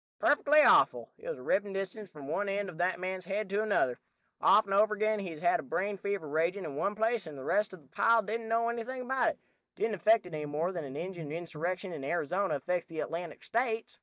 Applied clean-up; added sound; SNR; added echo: neural mask model DeepFilterNet 3.